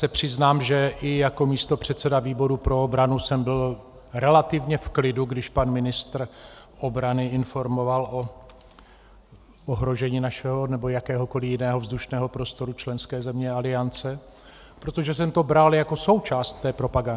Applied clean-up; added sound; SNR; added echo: none; none; none; none.